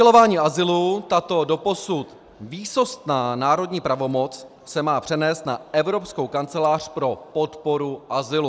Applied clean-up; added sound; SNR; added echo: none; none; none; none.